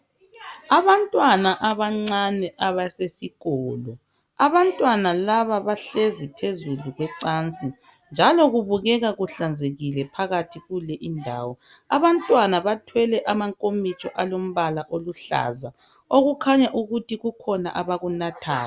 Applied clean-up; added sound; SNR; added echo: none; none; none; none.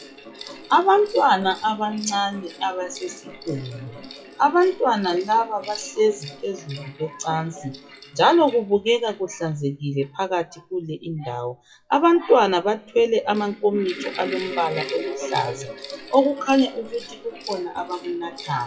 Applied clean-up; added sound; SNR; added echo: classical method WPE with log-MMSE.